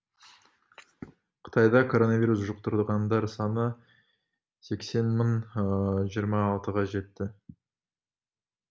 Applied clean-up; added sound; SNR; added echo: none; none; none; none.